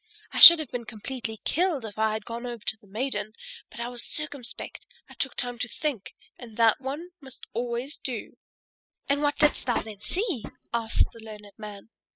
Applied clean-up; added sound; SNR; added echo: classical method spectral subtraction.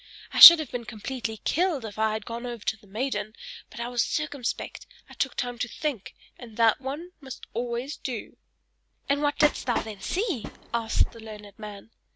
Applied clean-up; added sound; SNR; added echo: none; Train; 8 dB; none.